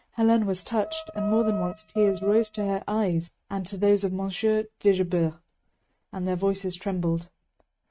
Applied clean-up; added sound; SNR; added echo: neural mask model RNNoise.